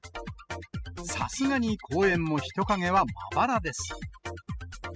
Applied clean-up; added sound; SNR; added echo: classical method spectral subtraction.